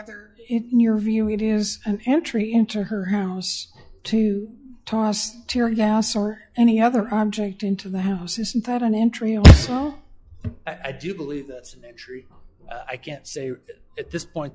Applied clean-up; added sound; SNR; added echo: classical method log-MMSE.